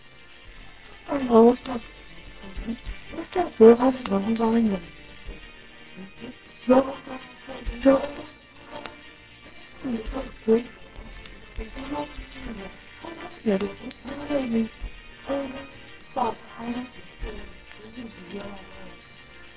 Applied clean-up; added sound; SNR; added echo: neural separator model SepFormer WHAMR!.